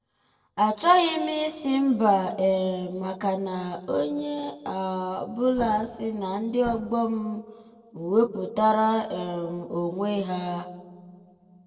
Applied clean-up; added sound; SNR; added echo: neural separator model SepFormer DNS4.